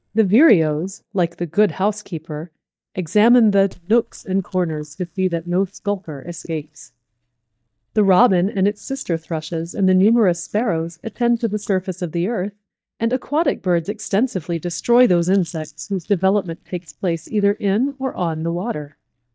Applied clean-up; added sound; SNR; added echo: neural mask model DeepFilterNet 3.